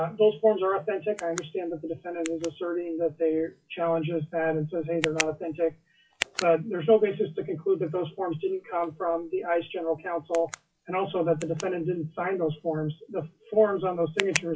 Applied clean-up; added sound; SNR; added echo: classical method WPE with log-MMSE.